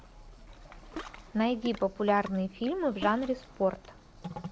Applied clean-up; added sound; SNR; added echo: none; Ocean; 14 dB; none.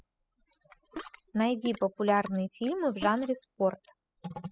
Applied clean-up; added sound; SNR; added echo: classical method spectral subtraction.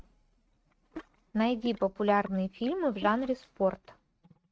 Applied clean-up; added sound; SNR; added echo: neural mask model RNNoise.